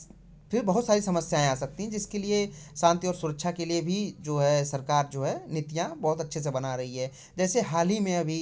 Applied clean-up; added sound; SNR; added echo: none; none; none; none.